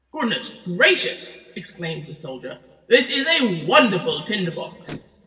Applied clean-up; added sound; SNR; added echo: neural separator model SepFormer DNS4.